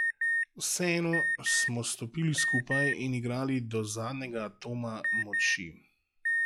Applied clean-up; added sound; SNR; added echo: classical method log-MMSE.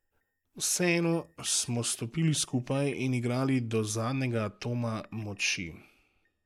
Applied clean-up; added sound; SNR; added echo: neural mask model DeepFilterNet 3.